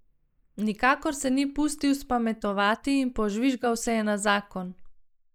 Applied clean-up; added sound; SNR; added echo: neural mask model Resemble Enhance denoiser.